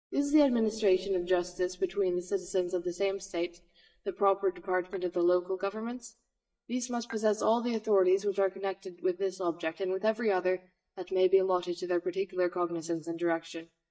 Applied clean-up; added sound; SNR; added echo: neural mask model DeepFilterNet 3.